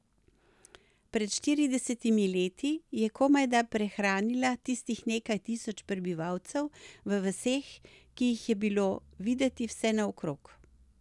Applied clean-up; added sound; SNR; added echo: none; none; none; none.